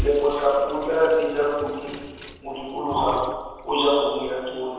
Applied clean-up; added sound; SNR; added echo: none; Sink (filling or washing) / Water tap, faucet; 13 dB; reverberation time 1.2 s.